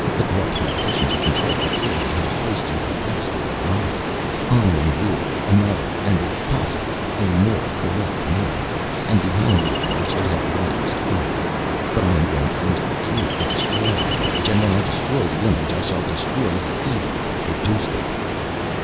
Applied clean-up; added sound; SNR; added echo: none; Ocean; -1 dB; none.